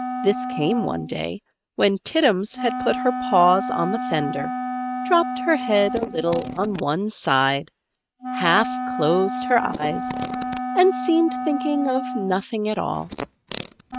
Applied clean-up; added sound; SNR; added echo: neural mask model RNNoise.